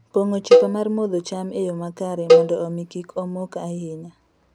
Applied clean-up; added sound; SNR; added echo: none; Cowbell; -5 dB; none.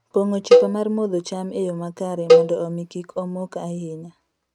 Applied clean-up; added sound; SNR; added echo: neural mask model RNNoise.